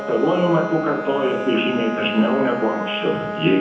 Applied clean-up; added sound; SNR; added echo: none; Bowed string instrument; 7 dB; reverberation time 0.9 s.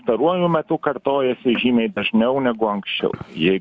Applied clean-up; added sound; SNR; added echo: none; none; none; none.